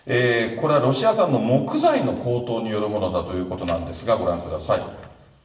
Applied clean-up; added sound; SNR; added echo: none; none; none; reverberation time 0.9 s.